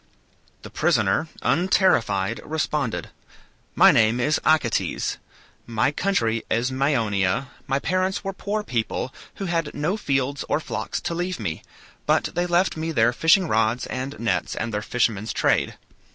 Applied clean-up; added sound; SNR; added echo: none; none; none; none.